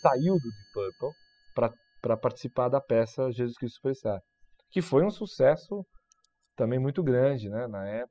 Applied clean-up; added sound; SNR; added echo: classical method spectral subtraction.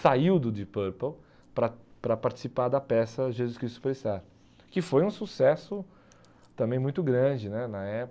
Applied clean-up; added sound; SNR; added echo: none; none; none; none.